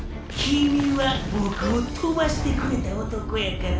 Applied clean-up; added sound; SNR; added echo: none; none; none; none.